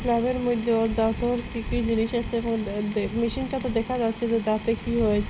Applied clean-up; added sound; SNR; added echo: none; Power tool; 19 dB; none.